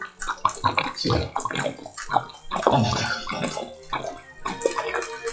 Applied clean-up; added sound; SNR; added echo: classical method log-MMSE.